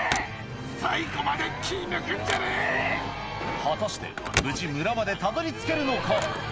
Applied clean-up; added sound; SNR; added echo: none; Telephone; 10 dB; none.